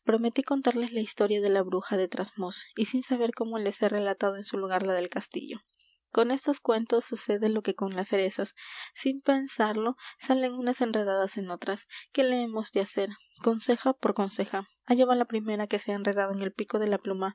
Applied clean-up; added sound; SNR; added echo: none; none; none; none.